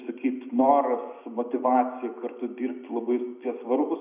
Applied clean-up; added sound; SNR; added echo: none; none; none; reverberation time 0.8 s.